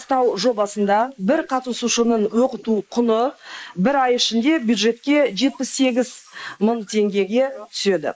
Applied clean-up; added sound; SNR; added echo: neural mask model Resemble Enhance denoiser.